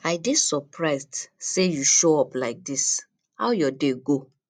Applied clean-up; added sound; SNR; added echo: none; none; none; none.